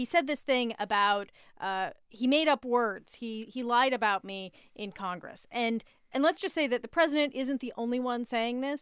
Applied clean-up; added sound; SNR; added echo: none; none; none; none.